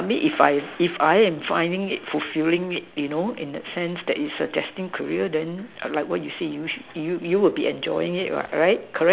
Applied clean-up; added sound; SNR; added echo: none; none; none; none.